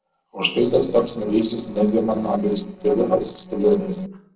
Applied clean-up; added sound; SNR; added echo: neural separator model SepFormer DNS4.